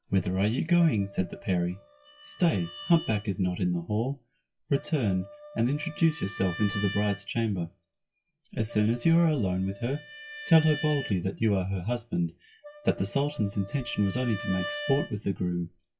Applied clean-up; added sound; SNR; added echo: classical method WPE with log-MMSE.